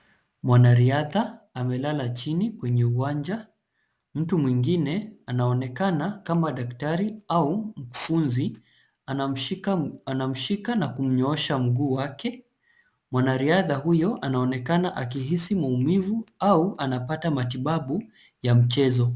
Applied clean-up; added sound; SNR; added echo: none; none; none; none.